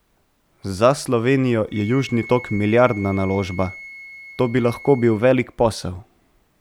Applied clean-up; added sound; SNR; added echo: none; Wind instrument, woodwind instrument; 20 dB; none.